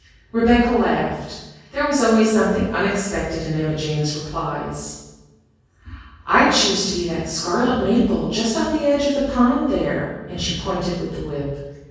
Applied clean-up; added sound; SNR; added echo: none; none; none; reverberation time 1.3 s.